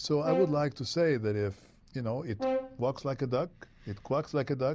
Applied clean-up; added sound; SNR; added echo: none; Brass instrument; 6 dB; none.